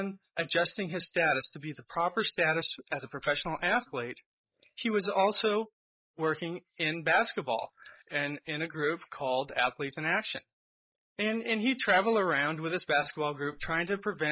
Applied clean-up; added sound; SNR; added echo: neural mask model Resemble Enhance denoiser.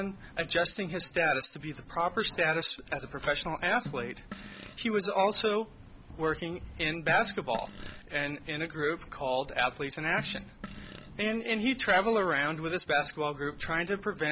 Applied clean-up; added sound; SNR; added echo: none; Fart; 14 dB; none.